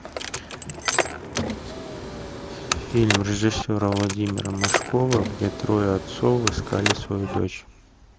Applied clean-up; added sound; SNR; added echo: none; Car; 4 dB; none.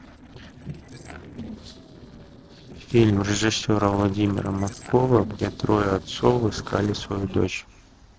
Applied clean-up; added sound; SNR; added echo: neural separator model SepFormer DNS4.